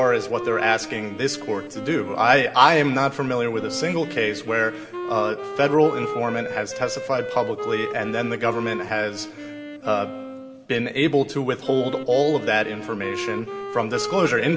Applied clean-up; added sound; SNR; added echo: none; Wind instrument, woodwind instrument; 10 dB; reverberation time 3.0 s.